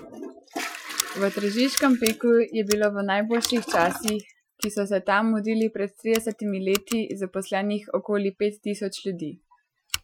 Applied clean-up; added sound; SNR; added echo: classical method Wiener filter.